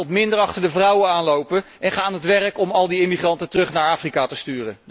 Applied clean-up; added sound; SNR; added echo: none; none; none; none.